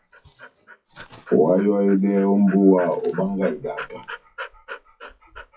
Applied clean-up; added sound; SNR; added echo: classical method WPE with log-MMSE.